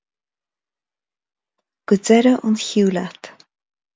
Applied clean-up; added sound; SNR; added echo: none; none; none; none.